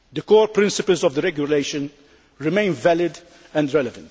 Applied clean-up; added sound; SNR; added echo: none; none; none; none.